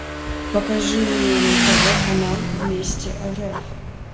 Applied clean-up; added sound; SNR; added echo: none; Motorcycle / Engine; -3 dB; reverberation time 1.8 s.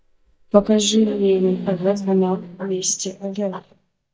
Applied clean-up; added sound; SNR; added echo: neural mask model DeepFilterNet 3.